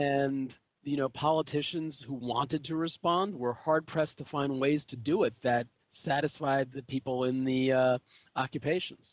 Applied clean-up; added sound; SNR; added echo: none; none; none; none.